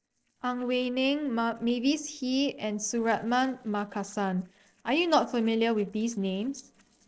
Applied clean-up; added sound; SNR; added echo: neural separator model SepFormer DNS4.